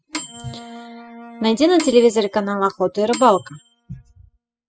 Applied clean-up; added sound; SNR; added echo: classical method spectral subtraction.